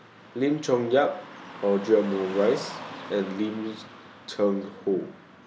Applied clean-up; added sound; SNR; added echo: none; Car passing by / Traffic noise, roadway noise; 16 dB; none.